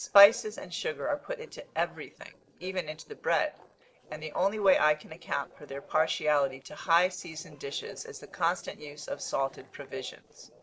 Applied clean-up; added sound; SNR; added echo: neural separator model SepFormer DNS4.